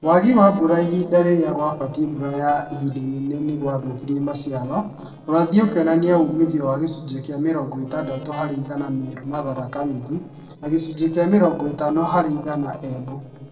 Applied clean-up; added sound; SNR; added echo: neural separator model SepFormer DNS4.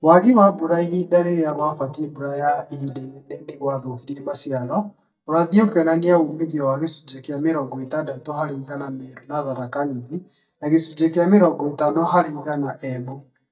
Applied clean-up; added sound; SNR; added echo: neural mask model DeepFilterNet 3.